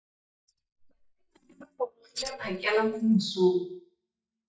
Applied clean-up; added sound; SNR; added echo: neural mask model DeepFilterNet 3.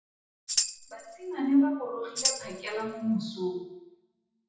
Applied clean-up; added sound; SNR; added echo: none; Tambourine; 3 dB; reverberation time 0.9 s.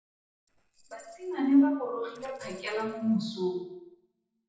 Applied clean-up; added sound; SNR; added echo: neural separator model SepFormer DNS4.